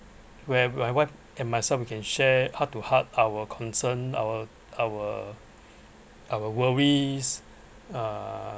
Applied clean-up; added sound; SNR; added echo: none; none; none; none.